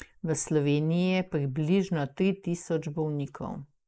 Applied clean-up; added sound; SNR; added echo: neural mask model Resemble Enhance denoiser.